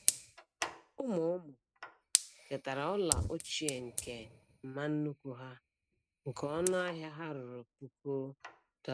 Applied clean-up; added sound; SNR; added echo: neural mask model RNNoise.